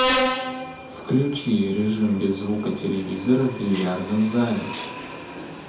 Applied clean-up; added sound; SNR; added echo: none; Subway, metro, underground; 6 dB; reverberation time 0.5 s.